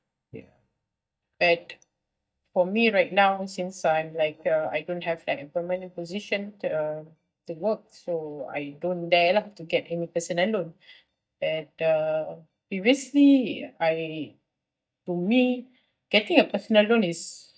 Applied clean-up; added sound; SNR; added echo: neural mask model DeepFilterNet 3.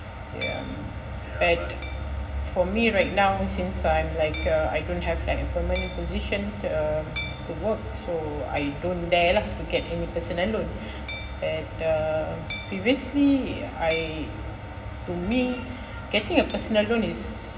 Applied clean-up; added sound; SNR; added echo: none; Hammer; 15 dB; reverberation time 1.1 s.